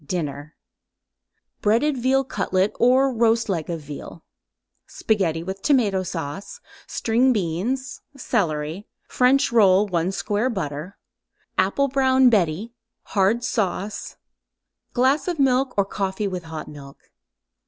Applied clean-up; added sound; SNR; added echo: none; none; none; none.